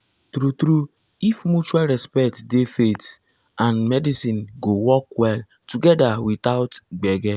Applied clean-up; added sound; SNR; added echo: none; none; none; none.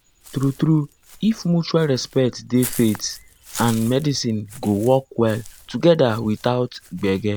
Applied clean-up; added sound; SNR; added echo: none; Walk, footsteps / Bird; 18 dB; none.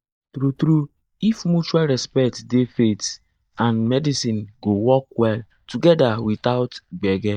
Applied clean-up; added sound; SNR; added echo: neural mask model DeepFilterNet 3.